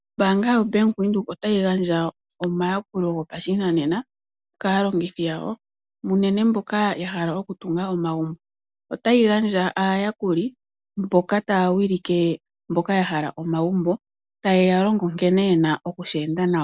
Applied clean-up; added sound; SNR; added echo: none; none; none; none.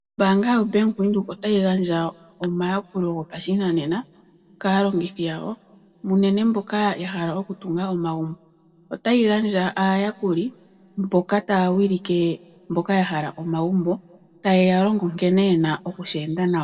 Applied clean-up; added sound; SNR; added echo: none; none; none; reverberation time 1.6 s.